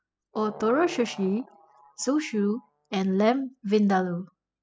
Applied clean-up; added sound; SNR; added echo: classical method spectral subtraction.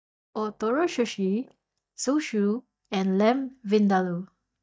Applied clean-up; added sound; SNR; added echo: neural mask model DeepFilterNet 3.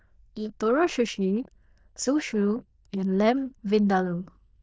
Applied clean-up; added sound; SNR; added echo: neural diffusion model UNIVERSE++.